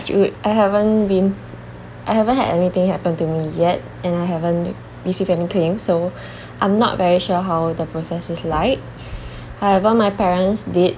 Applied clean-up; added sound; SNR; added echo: none; none; none; none.